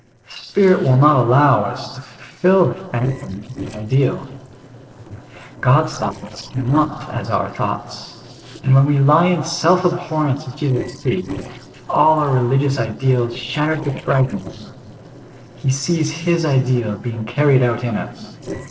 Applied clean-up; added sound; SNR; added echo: neural separator model SepFormer DNS4.